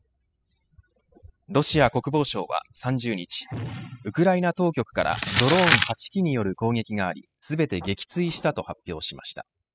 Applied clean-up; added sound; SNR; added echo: classical method spectral subtraction.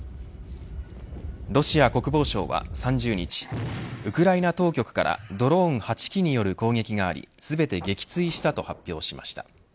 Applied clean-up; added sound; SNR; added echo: none; none; none; none.